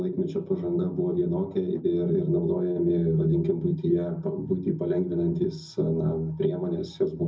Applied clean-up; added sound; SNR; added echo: none; none; none; reverberation time 0.4 s.